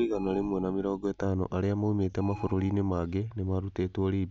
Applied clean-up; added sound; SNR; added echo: none; Alarm; 20 dB; none.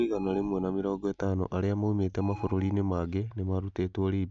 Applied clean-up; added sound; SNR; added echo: neural mask model RNNoise.